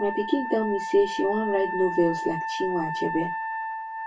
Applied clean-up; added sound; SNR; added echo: none; Wind instrument, woodwind instrument; 5 dB; reverberation time 0.1 s.